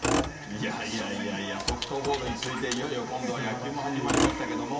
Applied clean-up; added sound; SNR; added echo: none; Motor vehicle (road); 2 dB; reverberation time 0.8 s.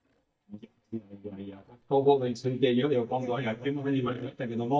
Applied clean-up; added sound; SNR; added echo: neural mask model DeepFilterNet 3.